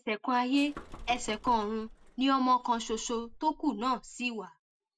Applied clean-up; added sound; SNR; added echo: none; Bus / Engine + Knock; 17 dB; none.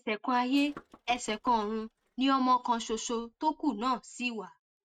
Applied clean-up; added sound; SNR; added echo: neural mask model RNNoise.